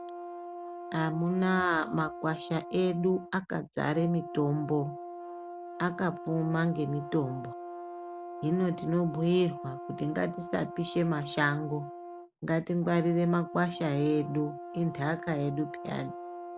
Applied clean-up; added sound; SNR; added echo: none; Brass instrument; 11 dB; none.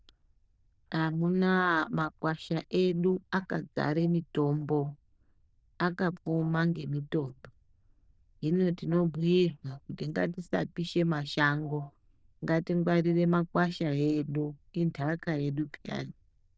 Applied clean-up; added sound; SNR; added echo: neural diffusion model UNIVERSE++.